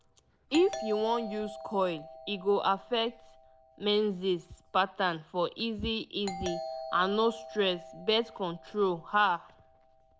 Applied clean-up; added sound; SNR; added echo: none; Doorbell; 13 dB; none.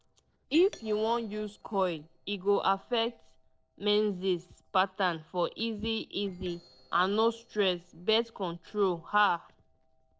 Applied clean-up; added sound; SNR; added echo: neural separator model SepFormer DNS4.